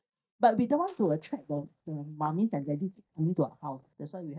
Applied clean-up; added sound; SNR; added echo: neural mask model DeepFilterNet 3.